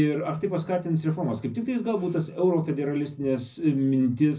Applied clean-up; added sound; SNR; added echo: none; none; none; reverberation time 0.4 s.